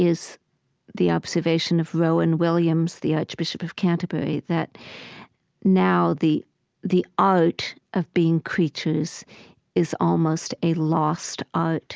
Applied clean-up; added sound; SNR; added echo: none; none; none; none.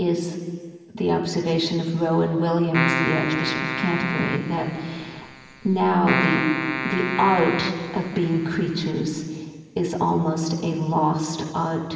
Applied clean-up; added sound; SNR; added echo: none; Keyboard (musical); 5 dB; reverberation time 1.9 s.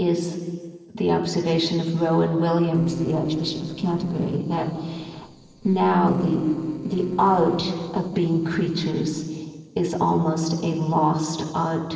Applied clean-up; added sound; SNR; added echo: neural separator model SepFormer DNS4.